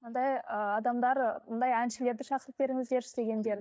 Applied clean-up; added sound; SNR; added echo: neural mask model DeepFilterNet 3.